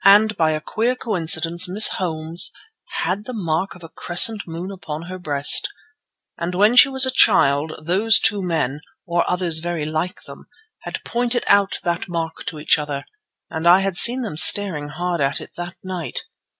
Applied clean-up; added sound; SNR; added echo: none; none; none; none.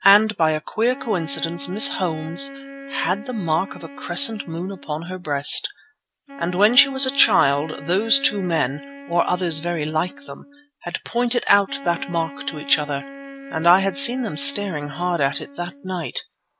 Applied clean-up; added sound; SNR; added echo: none; Wind instrument, woodwind instrument; 15 dB; none.